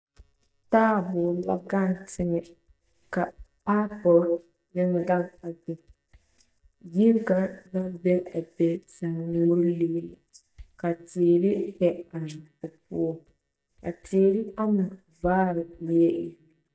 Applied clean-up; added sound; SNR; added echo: neural mask model DeepFilterNet 3.